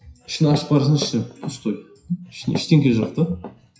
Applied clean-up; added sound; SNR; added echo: classical method WPE with log-MMSE.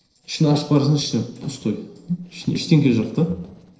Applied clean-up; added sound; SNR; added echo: neural separator model SepFormer DNS4.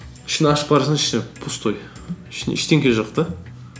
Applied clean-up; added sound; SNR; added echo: none; none; none; none.